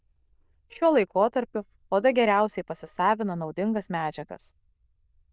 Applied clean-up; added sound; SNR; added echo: neural diffusion model UNIVERSE++.